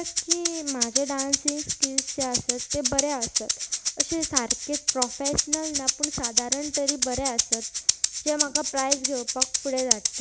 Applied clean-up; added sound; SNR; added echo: none; Rattle (instrument); -4 dB; none.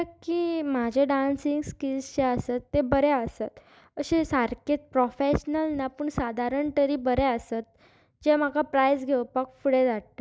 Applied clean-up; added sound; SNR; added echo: none; none; none; none.